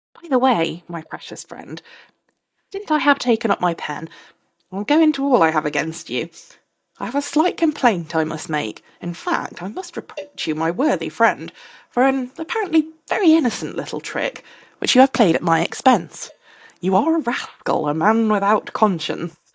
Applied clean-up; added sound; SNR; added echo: neural mask model DeepFilterNet 3.